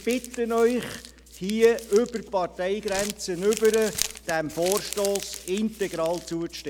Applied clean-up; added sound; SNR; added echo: none; Crumpling, crinkling; 12 dB; none.